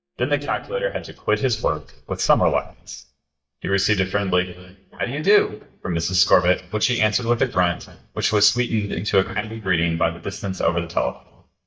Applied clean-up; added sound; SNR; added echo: neural mask model DeepFilterNet 3.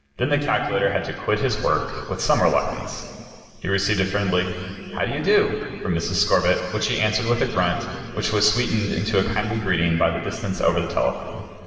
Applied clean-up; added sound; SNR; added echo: neural separator model SepFormer DNS4.